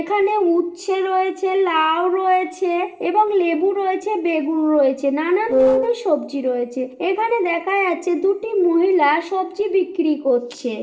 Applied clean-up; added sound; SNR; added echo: neural separator model SepFormer DNS4.